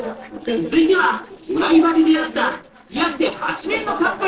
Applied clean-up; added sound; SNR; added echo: neural separator model SepFormer DNS4.